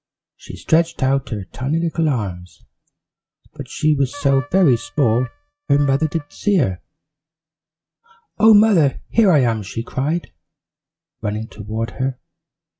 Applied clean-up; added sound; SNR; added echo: neural mask model RNNoise.